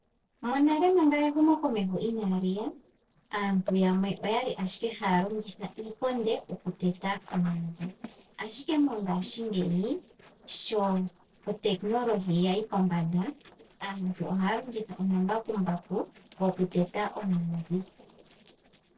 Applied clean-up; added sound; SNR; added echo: neural separator model SepFormer DNS4.